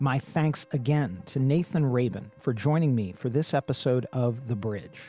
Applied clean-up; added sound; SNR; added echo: none; none; none; none.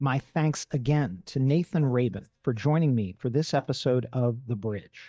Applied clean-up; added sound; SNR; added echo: neural mask model DeepFilterNet 3.